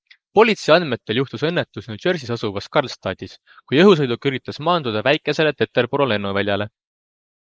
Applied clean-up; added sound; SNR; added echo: neural mask model Resemble Enhance denoiser.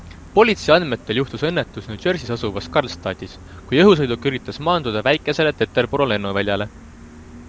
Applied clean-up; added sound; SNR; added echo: none; Gull, seagull; 19 dB; none.